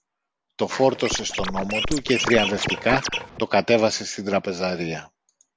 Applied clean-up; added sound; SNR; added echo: none; Scratching (performance technique); 4 dB; none.